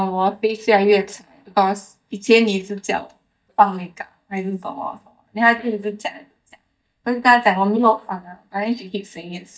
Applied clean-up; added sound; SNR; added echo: neural mask model DeepFilterNet 3.